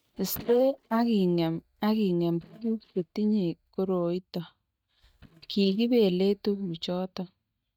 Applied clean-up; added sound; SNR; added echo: neural mask model DeepFilterNet 3.